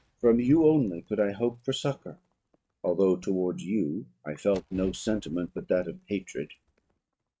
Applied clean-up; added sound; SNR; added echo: neural mask model RNNoise.